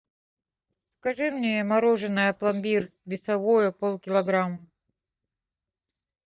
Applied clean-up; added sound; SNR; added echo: neural mask model DeepFilterNet 3.